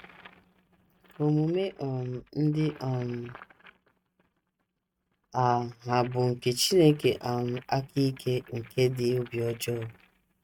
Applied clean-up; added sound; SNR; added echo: neural mask model RNNoise.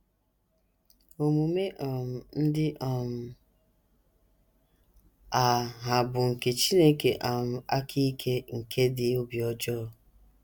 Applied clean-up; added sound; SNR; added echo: none; none; none; none.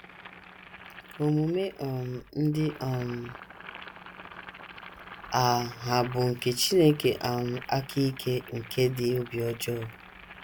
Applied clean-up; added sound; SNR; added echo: none; Boiling; 17 dB; none.